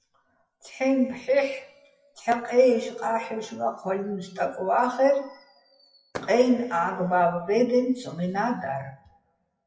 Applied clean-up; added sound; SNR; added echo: classical method WPE with log-MMSE.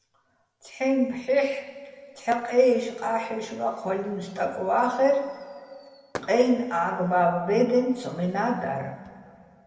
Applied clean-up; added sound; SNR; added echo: none; Fireworks; 19 dB; reverberation time 1.9 s.